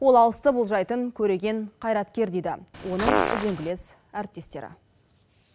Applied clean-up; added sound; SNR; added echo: none; Fart; 1 dB; none.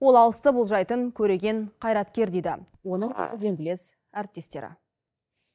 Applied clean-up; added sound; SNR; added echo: neural mask model DeepFilterNet 3.